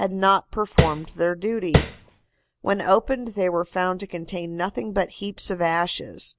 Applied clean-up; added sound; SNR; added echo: none; Tap; -3 dB; none.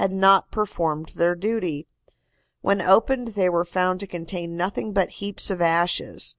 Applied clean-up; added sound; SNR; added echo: none; none; none; none.